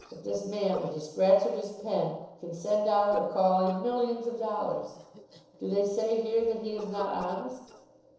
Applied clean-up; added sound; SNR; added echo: neural separator model SepFormer DNS4.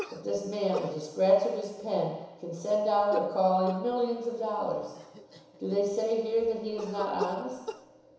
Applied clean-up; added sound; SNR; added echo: none; Cough; 15 dB; reverberation time 1.0 s.